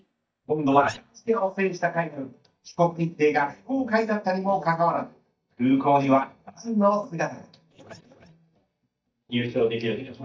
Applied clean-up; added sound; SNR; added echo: neural mask model DeepFilterNet 3.